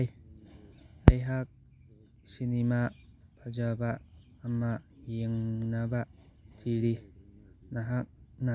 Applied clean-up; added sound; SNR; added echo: none; none; none; none.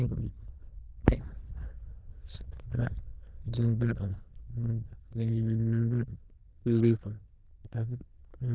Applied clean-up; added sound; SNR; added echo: neural diffusion model UNIVERSE++.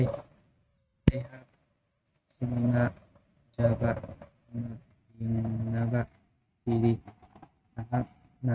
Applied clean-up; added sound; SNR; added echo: neural mask model RNNoise.